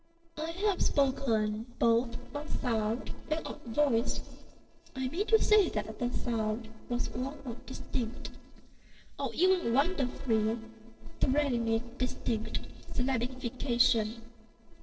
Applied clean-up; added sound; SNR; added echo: neural separator model SepFormer DNS4.